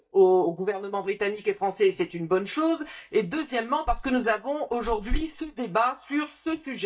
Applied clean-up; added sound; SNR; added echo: neural mask model DeepFilterNet 3.